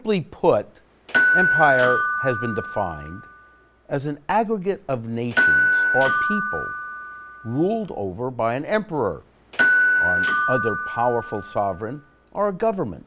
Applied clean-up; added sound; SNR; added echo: none; Door / Bell; -1 dB; none.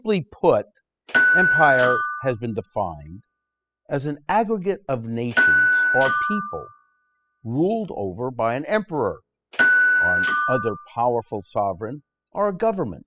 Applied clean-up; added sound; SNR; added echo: classical method spectral subtraction.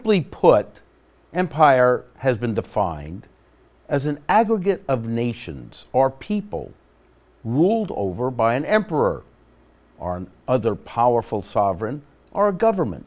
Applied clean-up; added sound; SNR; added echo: none; none; none; none.